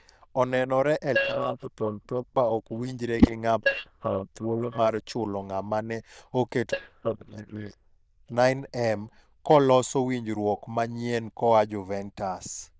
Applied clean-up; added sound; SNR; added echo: neural diffusion model UNIVERSE++.